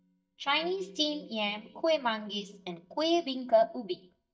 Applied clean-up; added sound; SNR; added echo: neural mask model DeepFilterNet 3.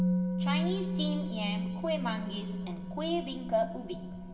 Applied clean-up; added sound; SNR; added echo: none; Musical instrument; -2 dB; reverberation time 2.4 s.